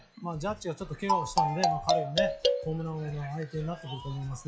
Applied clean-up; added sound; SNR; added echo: classical method log-MMSE.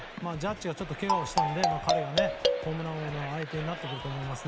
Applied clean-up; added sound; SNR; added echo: none; Marimba, xylophone; -5 dB; none.